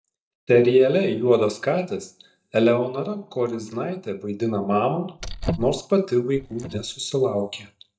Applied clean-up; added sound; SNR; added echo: neural mask model DeepFilterNet 3.